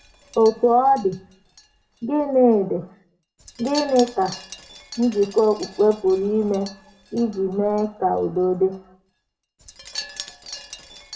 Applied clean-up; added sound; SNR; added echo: none; Wind chime; 19 dB; reverberation time 0.3 s.